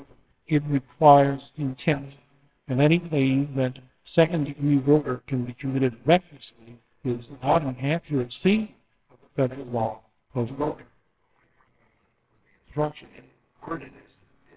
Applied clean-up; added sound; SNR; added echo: neural separator model SepFormer WHAMR!.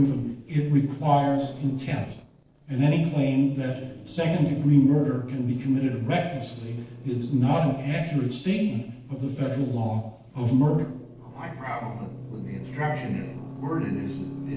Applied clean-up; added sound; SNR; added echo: neural separator model SepFormer DNS4.